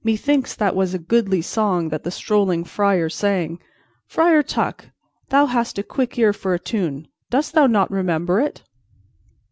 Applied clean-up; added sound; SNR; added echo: none; none; none; none.